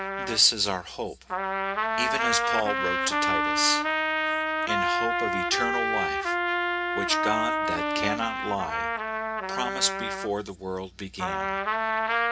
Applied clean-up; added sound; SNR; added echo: none; Trumpet; -4 dB; reverberation time 0.3 s.